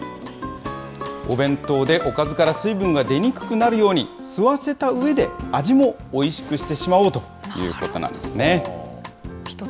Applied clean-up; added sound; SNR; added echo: none; none; none; none.